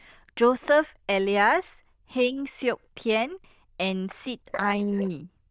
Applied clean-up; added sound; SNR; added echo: neural diffusion model UNIVERSE++.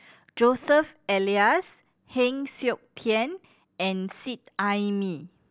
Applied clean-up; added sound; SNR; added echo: none; none; none; none.